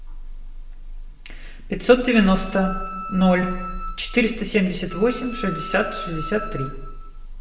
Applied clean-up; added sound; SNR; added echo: none; Wind instrument, woodwind instrument; 12 dB; reverberation time 0.8 s.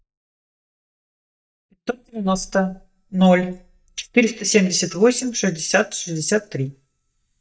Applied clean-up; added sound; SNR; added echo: neural mask model DeepFilterNet 3.